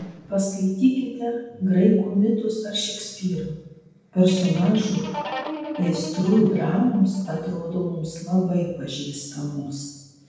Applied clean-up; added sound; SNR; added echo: neural separator model SepFormer DNS4.